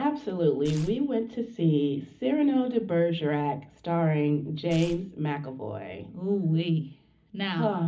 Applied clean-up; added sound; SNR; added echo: none; Tearing; 18 dB; reverberation time 0.4 s.